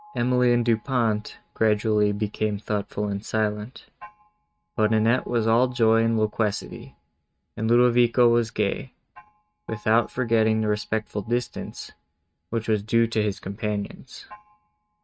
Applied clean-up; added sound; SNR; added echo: neural mask model RNNoise.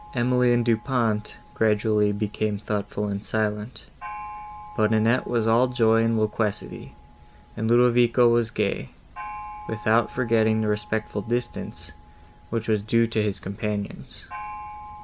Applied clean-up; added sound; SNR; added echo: none; Gong; 18 dB; none.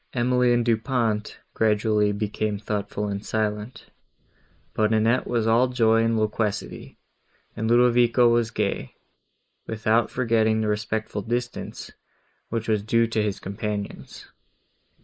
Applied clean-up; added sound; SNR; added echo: neural mask model Resemble Enhance denoiser.